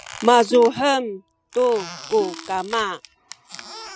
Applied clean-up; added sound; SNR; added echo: none; Plucked string instrument + Squeak; 16 dB; none.